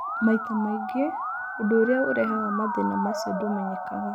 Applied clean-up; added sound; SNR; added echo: none; Musical instrument; 4 dB; none.